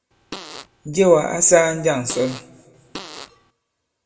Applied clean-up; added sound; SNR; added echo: none; Fart; 17 dB; reverberation time 1.2 s.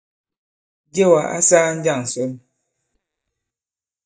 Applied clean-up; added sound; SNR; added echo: neural mask model DeepFilterNet 3.